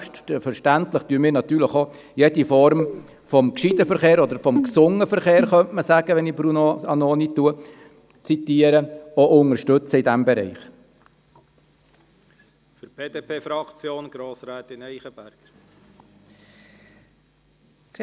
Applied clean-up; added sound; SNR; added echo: none; Keyboard (musical); 7 dB; none.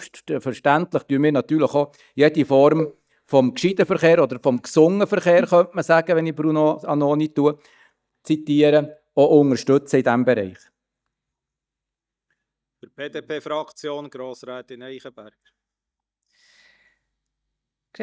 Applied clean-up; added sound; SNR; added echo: neural mask model DeepFilterNet 3.